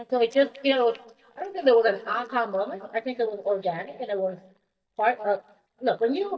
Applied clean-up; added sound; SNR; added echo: neural mask model DeepFilterNet 3.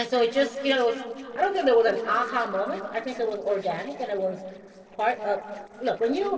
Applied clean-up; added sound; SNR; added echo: neural separator model SepFormer DNS4.